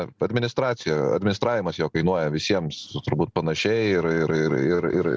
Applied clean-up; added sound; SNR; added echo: none; none; none; none.